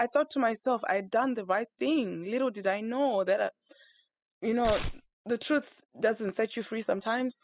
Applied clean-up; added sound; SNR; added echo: classical method spectral subtraction.